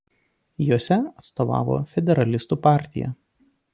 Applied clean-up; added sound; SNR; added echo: none; none; none; none.